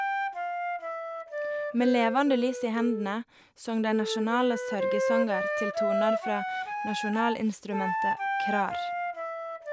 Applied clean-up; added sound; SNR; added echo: none; Wind instrument, woodwind instrument; 1 dB; none.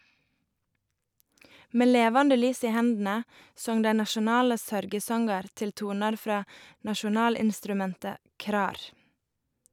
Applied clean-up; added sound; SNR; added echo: none; none; none; none.